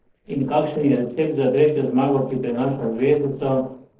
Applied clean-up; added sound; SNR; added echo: neural separator model SepFormer DNS4.